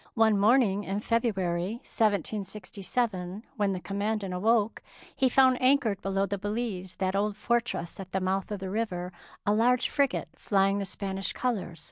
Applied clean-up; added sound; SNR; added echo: none; none; none; none.